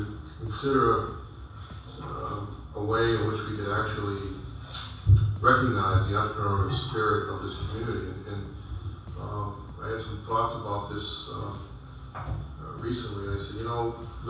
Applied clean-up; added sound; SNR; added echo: none; Bass guitar; 19 dB; reverberation time 0.7 s.